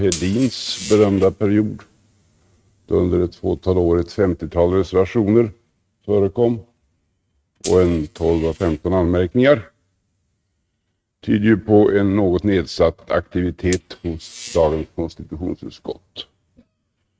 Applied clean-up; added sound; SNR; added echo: neural mask model RNNoise.